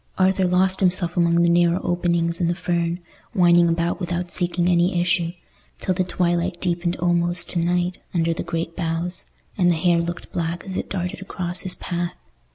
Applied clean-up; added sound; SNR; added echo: none; none; none; none.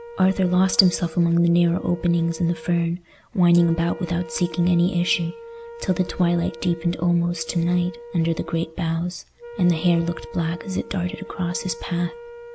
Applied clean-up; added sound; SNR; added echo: none; Wind instrument, woodwind instrument; 17 dB; none.